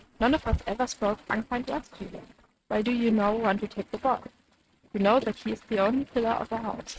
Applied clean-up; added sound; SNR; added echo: neural mask model RNNoise.